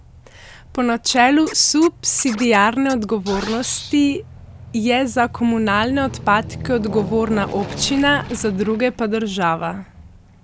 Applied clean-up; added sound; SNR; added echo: none; Scratching (performance technique) + Aircraft; 15 dB; none.